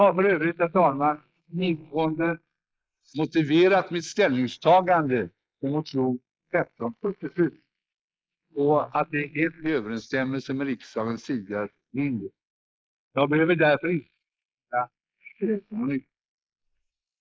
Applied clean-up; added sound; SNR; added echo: neural mask model Resemble Enhance denoiser.